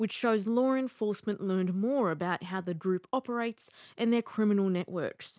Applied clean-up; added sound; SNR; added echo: none; none; none; none.